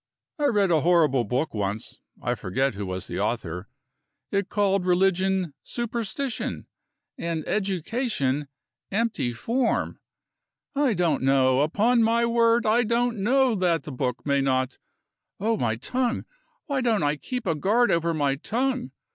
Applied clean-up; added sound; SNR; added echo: none; none; none; none.